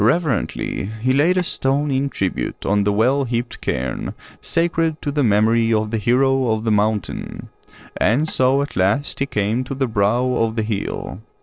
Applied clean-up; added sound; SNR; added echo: neural separator model SepFormer DNS4.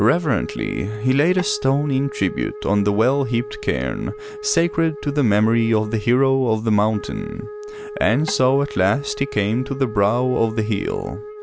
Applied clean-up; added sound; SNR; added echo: none; Tap / Wood + Wind instrument, woodwind instrument; 13 dB; none.